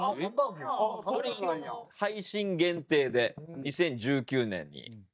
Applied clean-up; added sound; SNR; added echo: neural mask model DeepFilterNet 3.